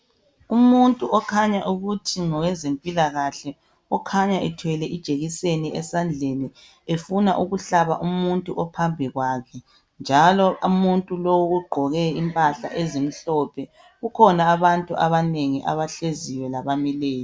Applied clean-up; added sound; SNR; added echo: none; none; none; none.